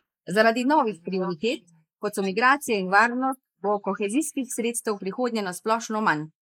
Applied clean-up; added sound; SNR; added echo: neural mask model Resemble Enhance denoiser.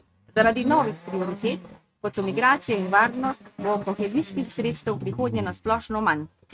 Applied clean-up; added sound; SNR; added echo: neural mask model RNNoise.